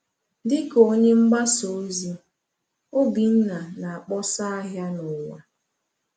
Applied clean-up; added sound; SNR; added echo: none; none; none; none.